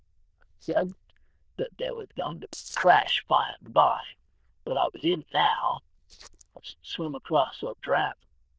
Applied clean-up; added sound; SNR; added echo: neural diffusion model UNIVERSE++.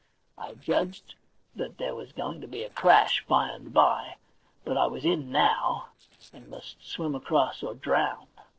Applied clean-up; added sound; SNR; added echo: neural separator model SepFormer DNS4.